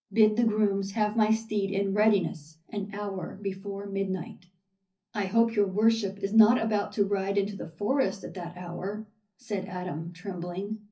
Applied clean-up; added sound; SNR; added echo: none; none; none; reverberation time 0.4 s.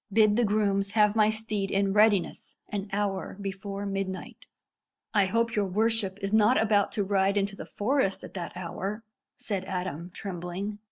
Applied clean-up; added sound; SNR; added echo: none; none; none; none.